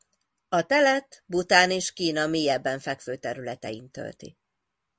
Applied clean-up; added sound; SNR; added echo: none; none; none; none.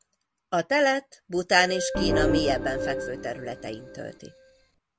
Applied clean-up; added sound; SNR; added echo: none; Keyboard (musical) + Organ; 2 dB; none.